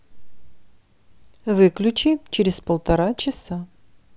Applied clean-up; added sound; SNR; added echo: none; none; none; none.